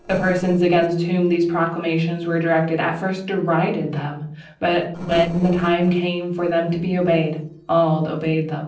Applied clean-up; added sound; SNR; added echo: neural separator model SepFormer DNS4.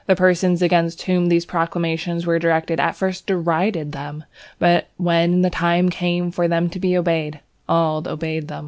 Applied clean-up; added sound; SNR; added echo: none; none; none; none.